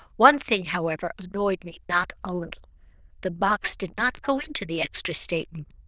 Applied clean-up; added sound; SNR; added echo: neural diffusion model UNIVERSE++.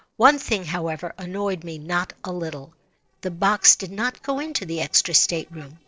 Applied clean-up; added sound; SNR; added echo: neural separator model SepFormer DNS4.